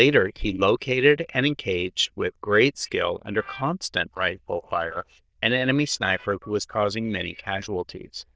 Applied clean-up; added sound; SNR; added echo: neural diffusion model UNIVERSE++.